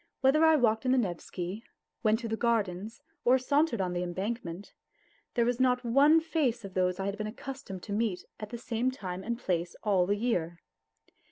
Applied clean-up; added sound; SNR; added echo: none; none; none; none.